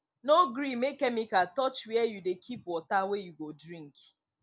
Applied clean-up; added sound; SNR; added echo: none; none; none; none.